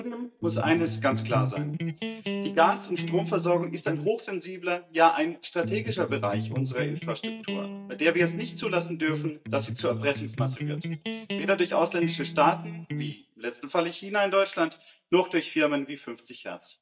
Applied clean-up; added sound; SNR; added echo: neural mask model DeepFilterNet 3.